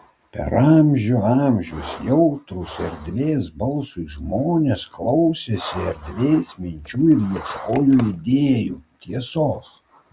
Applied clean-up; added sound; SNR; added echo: none; Computer keyboard; 19 dB; none.